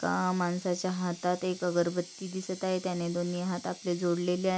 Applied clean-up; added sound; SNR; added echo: none; Water tap, faucet; 18 dB; none.